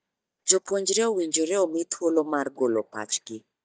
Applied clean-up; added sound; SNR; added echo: neural mask model DeepFilterNet 3.